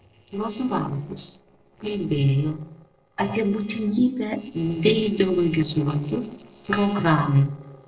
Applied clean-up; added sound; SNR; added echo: neural separator model SepFormer DNS4.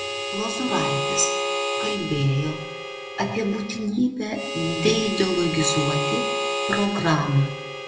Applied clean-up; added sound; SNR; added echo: none; Harmonica; 3 dB; reverberation time 0.7 s.